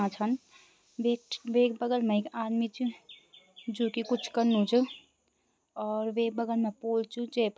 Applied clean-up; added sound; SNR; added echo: none; none; none; none.